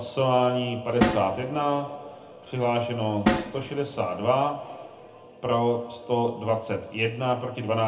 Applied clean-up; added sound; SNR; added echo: none; Snare drum; 5 dB; reverberation time 0.3 s.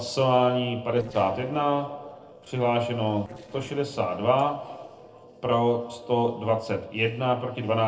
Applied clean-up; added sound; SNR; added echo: neural separator model SepFormer DNS4.